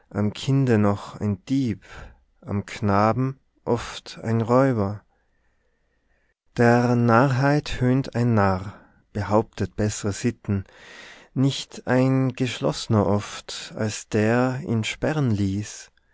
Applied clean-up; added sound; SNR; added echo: none; none; none; none.